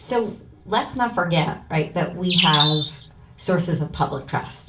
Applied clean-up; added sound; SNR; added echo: none; Bird; -1 dB; reverberation time 0.3 s.